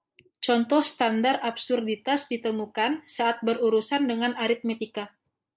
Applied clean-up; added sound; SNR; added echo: none; none; none; none.